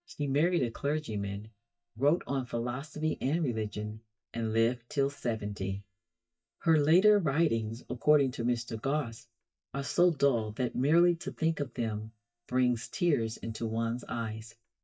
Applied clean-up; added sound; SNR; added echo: neural mask model DeepFilterNet 3.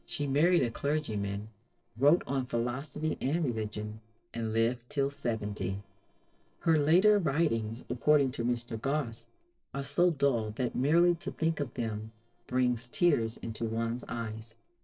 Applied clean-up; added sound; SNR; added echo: neural separator model SepFormer DNS4.